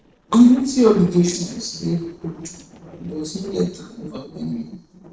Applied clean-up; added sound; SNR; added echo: neural separator model SepFormer DNS4.